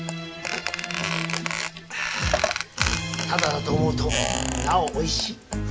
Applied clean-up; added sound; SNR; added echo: none; Thump, thud + Squeak; 2 dB; none.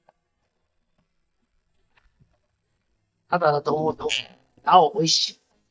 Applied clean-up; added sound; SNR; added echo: neural mask model DeepFilterNet 3.